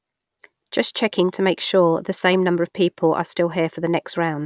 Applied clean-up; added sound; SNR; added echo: none; none; none; none.